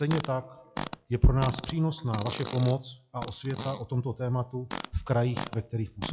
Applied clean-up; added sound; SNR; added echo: classical method log-MMSE.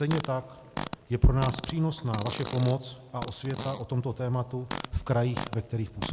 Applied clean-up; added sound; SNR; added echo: none; Fart; 11 dB; none.